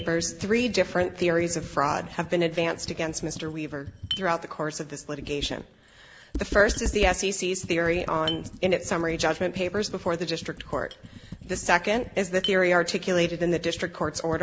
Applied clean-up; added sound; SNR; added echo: none; Chink, clink + Computer keyboard; 12 dB; none.